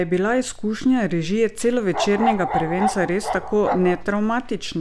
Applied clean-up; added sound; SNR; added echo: none; Bark; 4 dB; none.